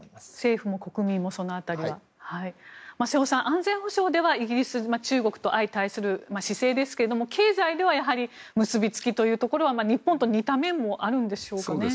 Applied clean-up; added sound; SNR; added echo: none; none; none; none.